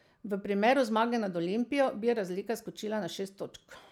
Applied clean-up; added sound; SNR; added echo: none; none; none; none.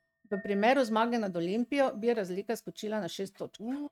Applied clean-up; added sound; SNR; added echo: neural mask model RNNoise.